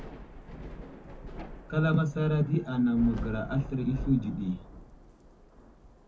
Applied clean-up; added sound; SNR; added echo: none; Thunder / Rain; 11 dB; reverberation time 0.3 s.